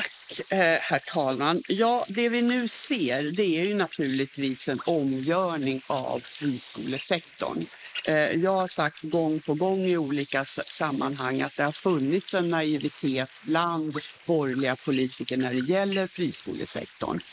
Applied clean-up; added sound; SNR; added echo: neural mask model Resemble Enhance denoiser.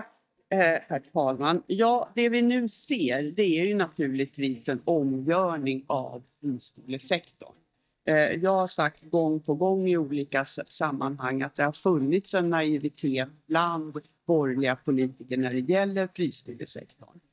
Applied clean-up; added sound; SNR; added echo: neural mask model DeepFilterNet 3.